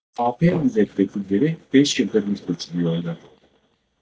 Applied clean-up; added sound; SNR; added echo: neural mask model DeepFilterNet 3.